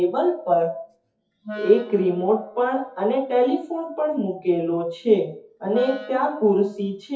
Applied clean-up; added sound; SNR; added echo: classical method WPE with log-MMSE.